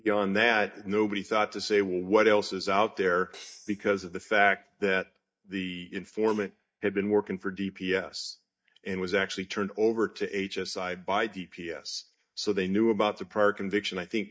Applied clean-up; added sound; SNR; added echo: neural mask model DeepFilterNet 3.